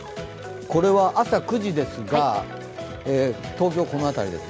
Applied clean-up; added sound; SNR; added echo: none; Wind chime; 19 dB; none.